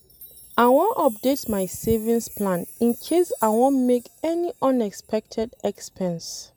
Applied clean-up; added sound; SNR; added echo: none; Chime; 19 dB; none.